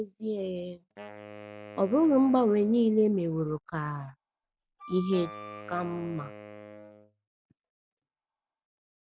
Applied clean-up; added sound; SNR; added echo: none; Wind instrument, woodwind instrument + Wind instrument, woodwind instrument; 17 dB; none.